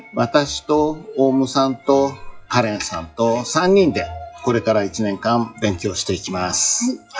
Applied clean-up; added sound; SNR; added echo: classical method WPE with log-MMSE.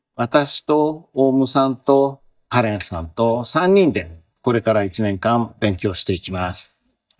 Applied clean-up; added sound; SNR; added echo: neural mask model DeepFilterNet 3.